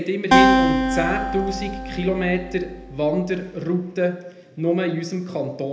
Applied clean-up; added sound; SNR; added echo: none; Acoustic guitar; -2 dB; reverberation time 0.6 s.